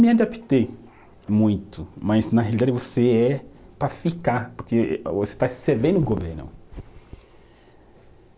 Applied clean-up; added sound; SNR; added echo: none; none; none; none.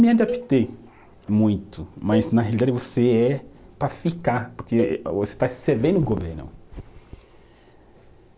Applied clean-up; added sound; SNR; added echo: none; Cowbell; 13 dB; none.